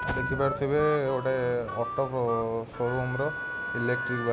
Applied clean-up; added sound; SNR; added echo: none; Harmonica; 7 dB; none.